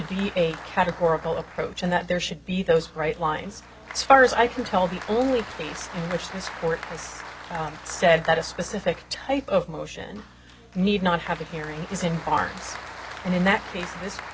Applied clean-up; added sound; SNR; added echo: none; Applause; 15 dB; none.